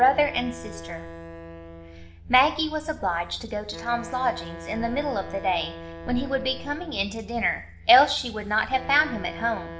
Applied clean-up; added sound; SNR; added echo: none; Wind instrument, woodwind instrument; 15 dB; reverberation time 0.7 s.